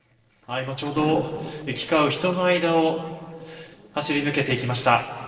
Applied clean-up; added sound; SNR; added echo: neural separator model SepFormer DNS4.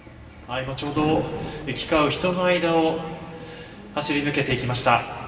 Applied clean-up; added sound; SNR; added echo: none; Thunder; 14 dB; reverberation time 2.7 s.